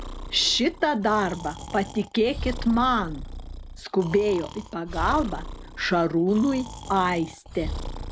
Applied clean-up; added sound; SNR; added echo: none; Breathing; 10 dB; none.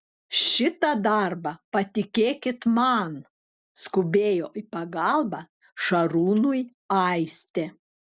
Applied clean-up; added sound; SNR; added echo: none; none; none; none.